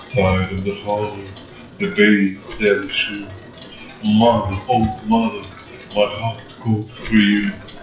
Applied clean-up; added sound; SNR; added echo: classical method WPE with log-MMSE.